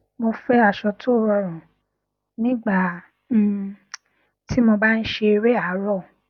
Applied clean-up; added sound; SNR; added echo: none; none; none; none.